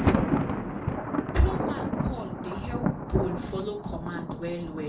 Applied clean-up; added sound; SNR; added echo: none; Thunder; -3 dB; reverberation time 0.2 s.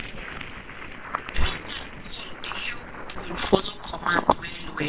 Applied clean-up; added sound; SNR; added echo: neural separator model SepFormer WHAMR!.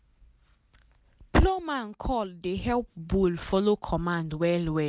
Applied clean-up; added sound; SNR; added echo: none; none; none; none.